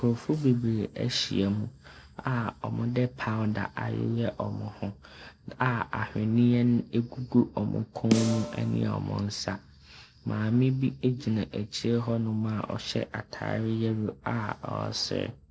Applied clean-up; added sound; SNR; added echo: none; Snare drum; 7 dB; none.